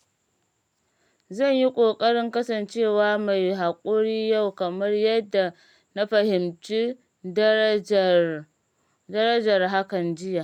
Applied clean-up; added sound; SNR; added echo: none; none; none; none.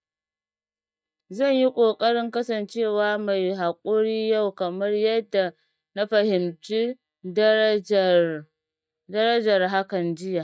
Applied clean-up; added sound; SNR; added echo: neural mask model DeepFilterNet 3.